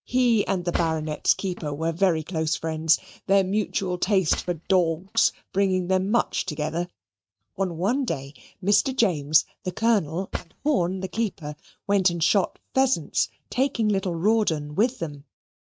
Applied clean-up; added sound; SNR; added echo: neural mask model RNNoise.